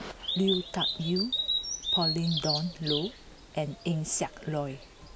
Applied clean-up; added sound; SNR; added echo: none; Bird vocalization, bird call, bird song; 2 dB; none.